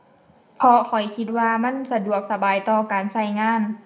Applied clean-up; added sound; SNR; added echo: none; none; none; reverberation time 0.5 s.